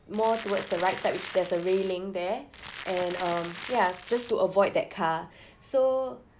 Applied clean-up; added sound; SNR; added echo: none; Crackle; 12 dB; none.